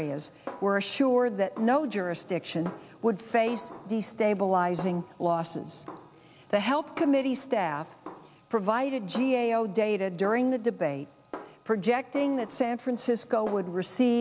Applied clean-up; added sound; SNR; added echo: none; Snare drum; 19 dB; none.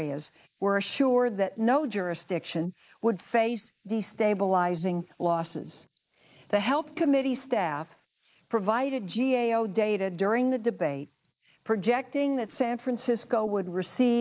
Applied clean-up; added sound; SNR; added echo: neural mask model Resemble Enhance denoiser.